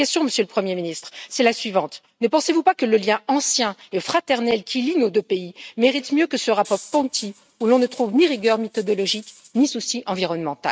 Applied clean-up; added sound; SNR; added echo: neural mask model RNNoise.